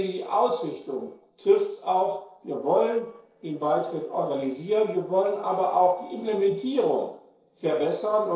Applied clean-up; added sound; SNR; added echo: neural separator model SepFormer DNS4.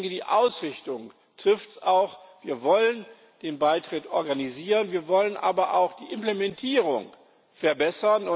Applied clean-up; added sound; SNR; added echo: none; none; none; none.